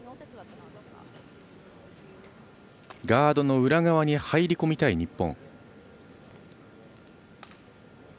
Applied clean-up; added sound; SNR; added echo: none; none; none; none.